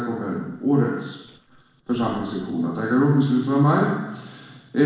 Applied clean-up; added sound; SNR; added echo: neural separator model SepFormer DNS4.